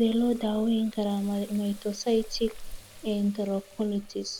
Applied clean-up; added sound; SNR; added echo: none; Water tap, faucet; 16 dB; none.